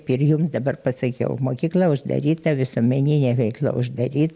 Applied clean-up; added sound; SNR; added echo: none; none; none; none.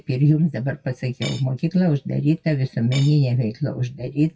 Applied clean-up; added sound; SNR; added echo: classical method WPE with log-MMSE.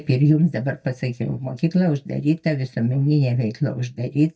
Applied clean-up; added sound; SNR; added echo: neural mask model DeepFilterNet 3.